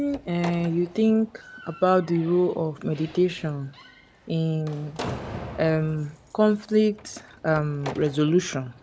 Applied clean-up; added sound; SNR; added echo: none; Slam; 16 dB; none.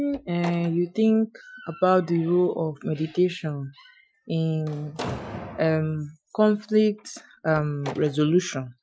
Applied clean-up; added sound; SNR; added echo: classical method Wiener filter.